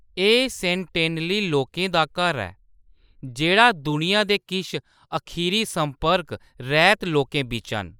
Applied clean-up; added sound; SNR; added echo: neural mask model Resemble Enhance denoiser.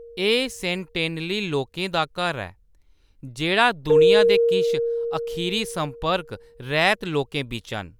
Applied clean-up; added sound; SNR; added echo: none; Keyboard (musical); 0 dB; none.